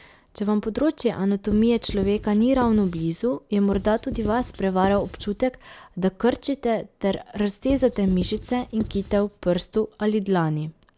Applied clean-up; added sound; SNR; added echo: none; Writing; 13 dB; none.